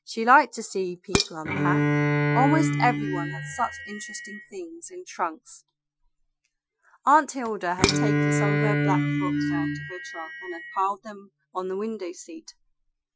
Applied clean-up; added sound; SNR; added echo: classical method Wiener filter.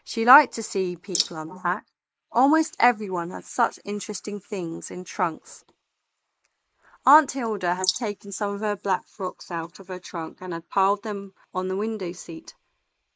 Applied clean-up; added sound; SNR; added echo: neural mask model Resemble Enhance denoiser.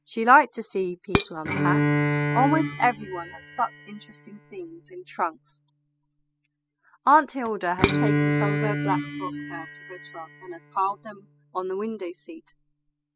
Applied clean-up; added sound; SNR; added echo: classical method spectral subtraction.